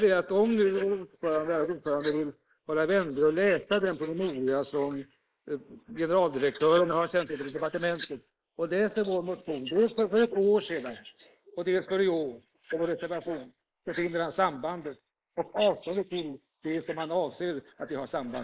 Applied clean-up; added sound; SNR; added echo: neural mask model Resemble Enhance denoiser.